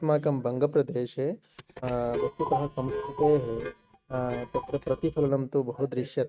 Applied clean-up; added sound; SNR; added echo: neural mask model RNNoise.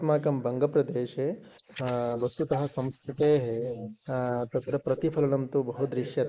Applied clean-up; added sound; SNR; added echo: neural mask model Resemble Enhance denoiser.